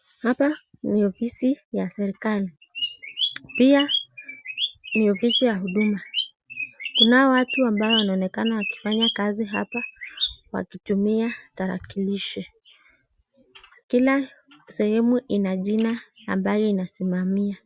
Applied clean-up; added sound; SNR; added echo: none; none; none; none.